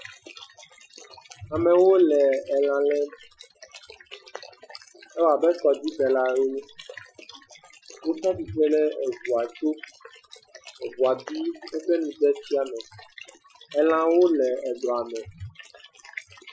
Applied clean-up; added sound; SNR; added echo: classical method Wiener filter.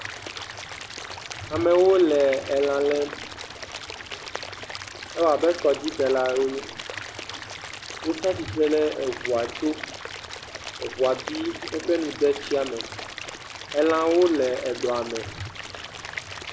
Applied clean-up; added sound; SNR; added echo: none; Stream / Liquid; 11 dB; none.